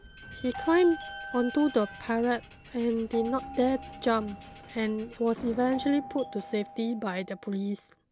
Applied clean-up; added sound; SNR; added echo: none; Doorbell + Squeak / Slam; 14 dB; none.